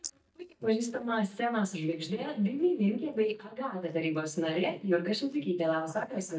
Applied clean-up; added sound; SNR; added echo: neural mask model DeepFilterNet 3.